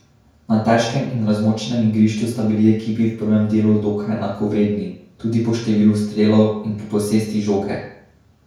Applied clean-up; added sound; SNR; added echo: none; none; none; reverberation time 0.5 s.